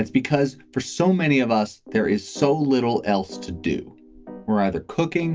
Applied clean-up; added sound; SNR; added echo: none; none; none; none.